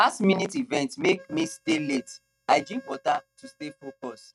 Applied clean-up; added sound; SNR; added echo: neural mask model RNNoise.